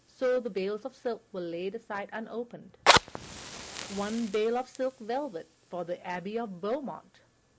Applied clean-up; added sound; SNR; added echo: none; Fire; 0 dB; none.